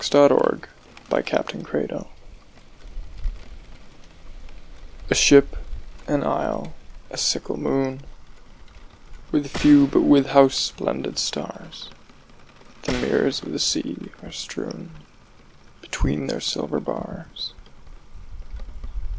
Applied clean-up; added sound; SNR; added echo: none; Gunshot, gunfire + Rain; 12 dB; none.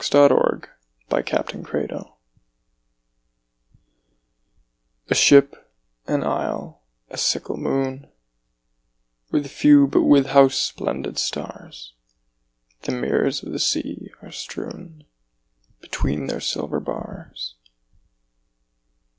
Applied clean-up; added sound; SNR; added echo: none; none; none; none.